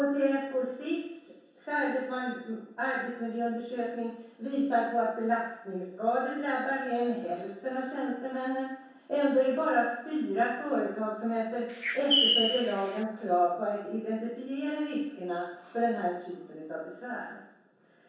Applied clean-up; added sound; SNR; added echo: none; Bird; -3 dB; reverberation time 0.7 s.